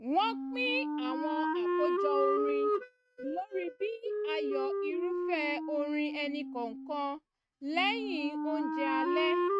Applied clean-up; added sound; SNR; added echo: neural mask model RNNoise.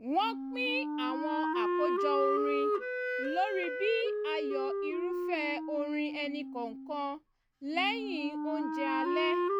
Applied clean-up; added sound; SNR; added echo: none; Wind instrument, woodwind instrument; -2 dB; none.